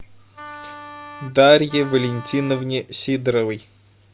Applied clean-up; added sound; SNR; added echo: none; Wind instrument, woodwind instrument; 17 dB; none.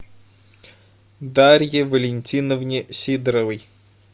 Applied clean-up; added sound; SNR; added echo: none; none; none; none.